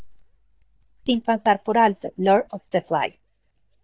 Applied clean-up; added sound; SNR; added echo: neural mask model DeepFilterNet 3.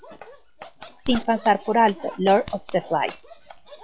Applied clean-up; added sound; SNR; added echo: classical method log-MMSE.